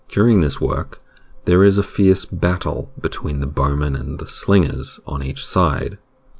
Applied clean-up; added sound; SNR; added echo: none; none; none; none.